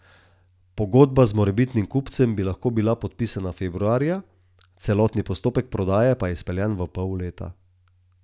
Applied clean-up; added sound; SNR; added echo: none; none; none; none.